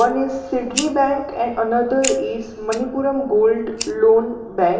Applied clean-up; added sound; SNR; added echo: none; Fire; 14 dB; reverberation time 1.1 s.